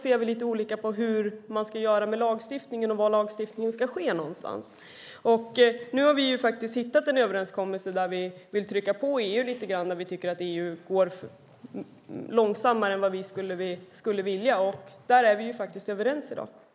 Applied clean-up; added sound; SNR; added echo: neural mask model Resemble Enhance denoiser.